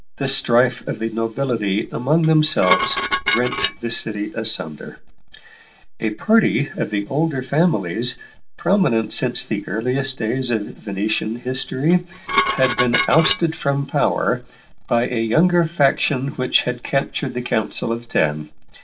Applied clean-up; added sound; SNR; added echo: none; Dishes, pots, and pans; 3 dB; reverberation time 0.2 s.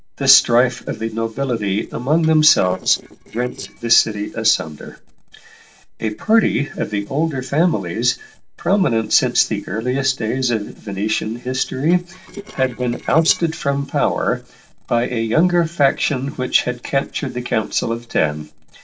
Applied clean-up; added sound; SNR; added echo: neural separator model SepFormer DNS4.